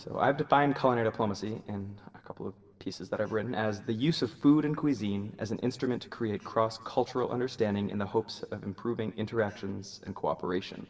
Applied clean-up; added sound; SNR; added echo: neural separator model SepFormer DNS4.